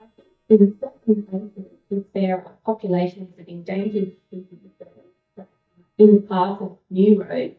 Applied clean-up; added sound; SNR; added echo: neural mask model DeepFilterNet 3.